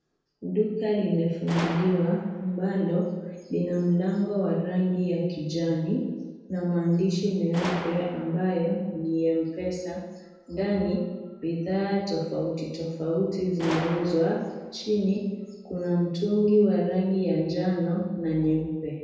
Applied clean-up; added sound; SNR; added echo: none; Gunshot, gunfire; 17 dB; reverberation time 1.2 s.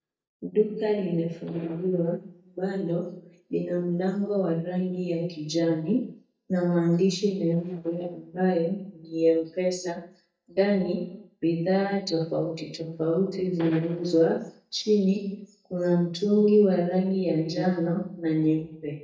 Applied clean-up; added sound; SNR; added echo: neural mask model DeepFilterNet 3.